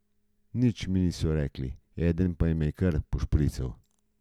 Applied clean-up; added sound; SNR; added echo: none; none; none; none.